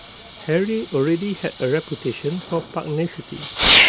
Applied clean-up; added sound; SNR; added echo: none; Fireworks; -1 dB; none.